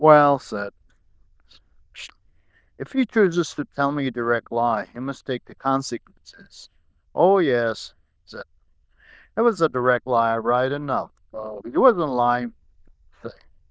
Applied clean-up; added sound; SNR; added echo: neural diffusion model UNIVERSE++.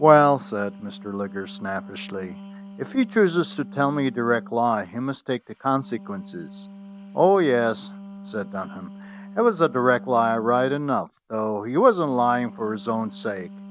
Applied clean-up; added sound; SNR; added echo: none; Wind instrument, woodwind instrument; 17 dB; none.